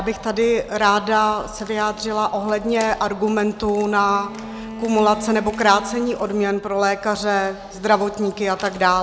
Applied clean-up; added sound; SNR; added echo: none; Bowed string instrument; 14 dB; none.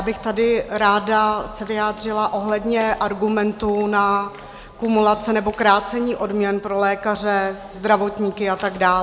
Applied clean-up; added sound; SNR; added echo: none; none; none; none.